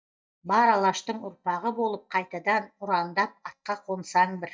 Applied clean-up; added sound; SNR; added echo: neural mask model DeepFilterNet 3.